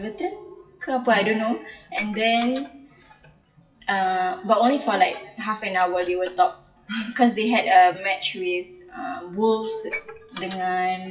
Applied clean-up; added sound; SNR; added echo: classical method WPE with log-MMSE.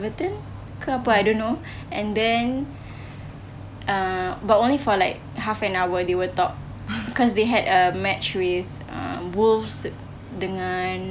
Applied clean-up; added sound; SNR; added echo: none; none; none; none.